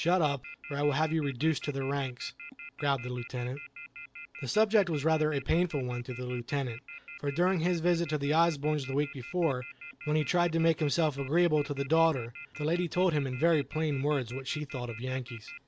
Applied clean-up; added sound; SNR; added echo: none; Telephone; 16 dB; none.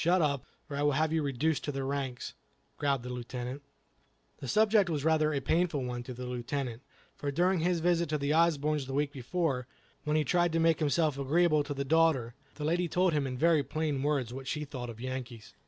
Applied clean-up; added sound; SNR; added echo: none; none; none; none.